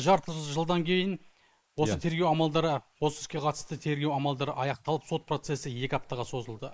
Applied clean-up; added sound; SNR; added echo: neural mask model Resemble Enhance denoiser.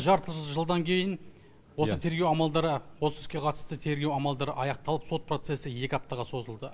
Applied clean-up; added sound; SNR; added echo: none; none; none; none.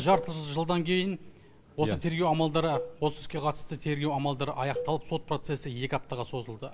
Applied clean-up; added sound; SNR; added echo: none; Cowbell; 14 dB; none.